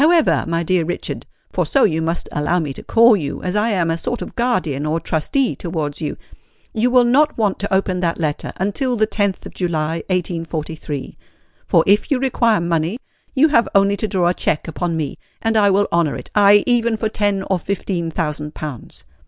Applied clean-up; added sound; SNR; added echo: none; none; none; none.